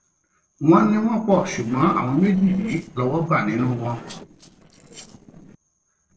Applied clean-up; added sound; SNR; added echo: neural separator model SepFormer DNS4.